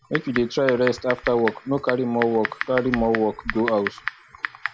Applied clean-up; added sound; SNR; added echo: none; Typing; 8 dB; none.